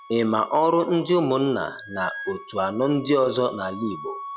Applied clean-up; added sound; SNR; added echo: none; Wind instrument, woodwind instrument; 16 dB; none.